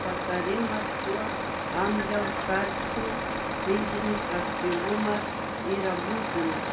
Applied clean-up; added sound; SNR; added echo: none; Truck; -1 dB; none.